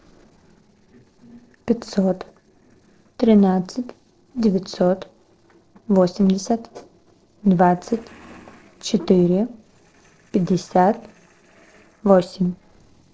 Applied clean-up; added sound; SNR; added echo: neural separator model SepFormer DNS4.